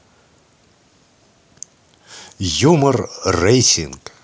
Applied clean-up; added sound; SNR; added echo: none; none; none; none.